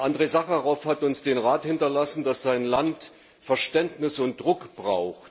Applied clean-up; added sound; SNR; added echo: none; none; none; none.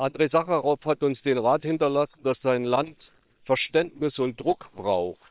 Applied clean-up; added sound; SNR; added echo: neural separator model SepFormer WHAM!.